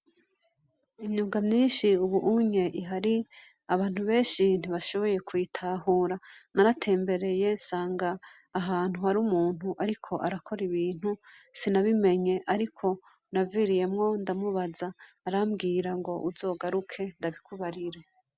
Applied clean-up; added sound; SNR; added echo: none; none; none; none.